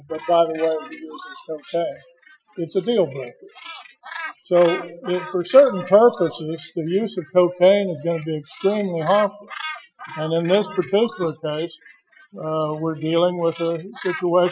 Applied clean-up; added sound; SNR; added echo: classical method Wiener filter.